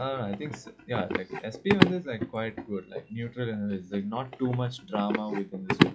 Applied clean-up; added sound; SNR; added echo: classical method log-MMSE.